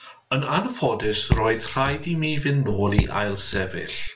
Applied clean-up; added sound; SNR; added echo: none; Raindrop / Drip; 3 dB; none.